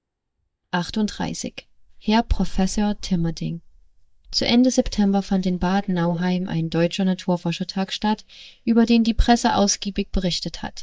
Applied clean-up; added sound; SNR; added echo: neural mask model DeepFilterNet 3.